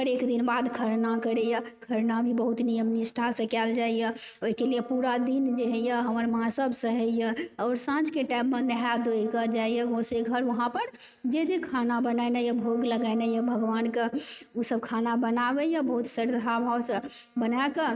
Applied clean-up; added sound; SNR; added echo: neural mask model RNNoise.